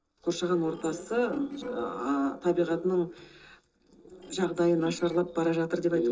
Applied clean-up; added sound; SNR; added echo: neural separator model SepFormer DNS4.